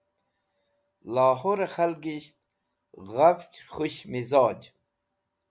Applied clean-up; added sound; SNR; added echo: none; none; none; none.